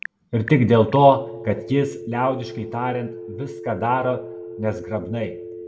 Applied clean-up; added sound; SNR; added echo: none; Telephone; 14 dB; reverberation time 0.6 s.